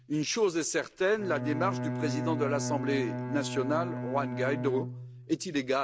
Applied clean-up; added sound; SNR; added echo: none; Bowed string instrument; 5 dB; none.